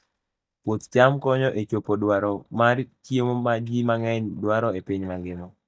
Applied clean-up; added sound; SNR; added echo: neural mask model DeepFilterNet 3.